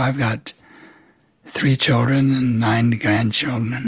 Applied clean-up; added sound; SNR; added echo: none; none; none; none.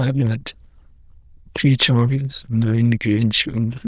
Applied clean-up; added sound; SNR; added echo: neural diffusion model UNIVERSE++.